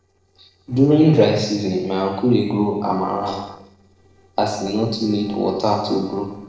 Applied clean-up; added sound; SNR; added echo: neural separator model SepFormer DNS4.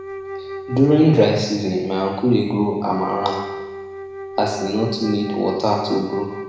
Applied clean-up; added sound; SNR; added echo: none; Wind instrument, woodwind instrument; 12 dB; reverberation time 1.0 s.